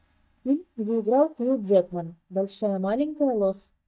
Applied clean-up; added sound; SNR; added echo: neural mask model DeepFilterNet 3.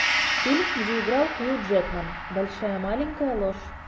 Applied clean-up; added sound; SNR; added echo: none; Gong; 3 dB; none.